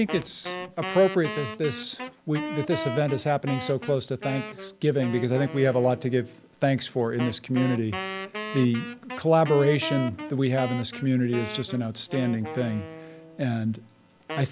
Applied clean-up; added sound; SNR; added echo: none; Wind instrument, woodwind instrument; 11 dB; none.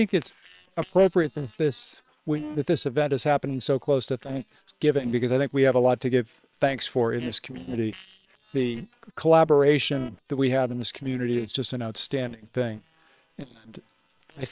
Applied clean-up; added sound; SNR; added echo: neural separator model SepFormer WHAM!.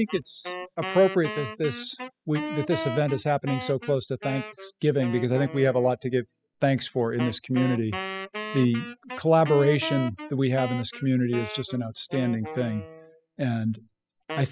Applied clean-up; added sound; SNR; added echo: classical method spectral subtraction.